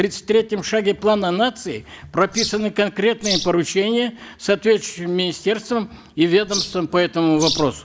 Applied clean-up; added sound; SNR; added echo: none; Bird vocalization, bird call, bird song; 8 dB; none.